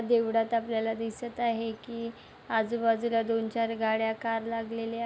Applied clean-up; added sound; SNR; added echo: none; none; none; none.